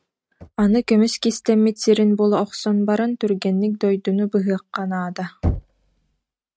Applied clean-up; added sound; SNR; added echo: neural mask model RNNoise.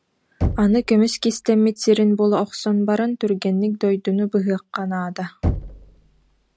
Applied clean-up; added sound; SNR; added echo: none; Knock; 11 dB; none.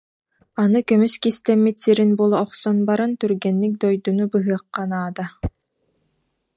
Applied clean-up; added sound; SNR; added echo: neural mask model DeepFilterNet 3.